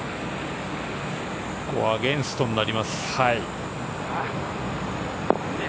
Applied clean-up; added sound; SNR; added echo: none; none; none; none.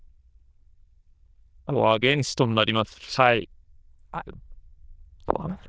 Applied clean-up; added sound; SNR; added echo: neural diffusion model UNIVERSE++.